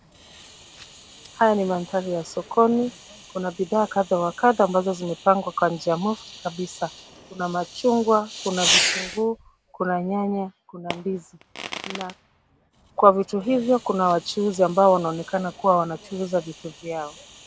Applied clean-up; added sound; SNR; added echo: none; Fireworks; 11 dB; none.